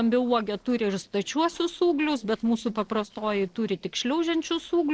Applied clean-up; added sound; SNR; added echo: neural separator model SepFormer DNS4.